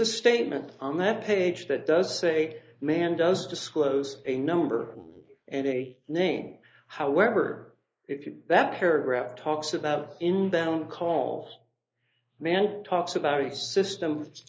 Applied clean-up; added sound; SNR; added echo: neural mask model Resemble Enhance denoiser.